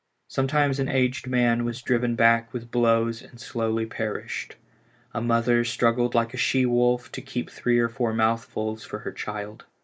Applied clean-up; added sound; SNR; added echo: neural mask model Resemble Enhance denoiser.